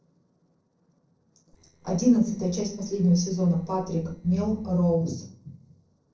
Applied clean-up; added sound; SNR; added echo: neural separator model SepFormer DNS4.